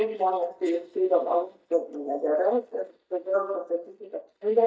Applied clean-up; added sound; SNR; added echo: neural mask model DeepFilterNet 3.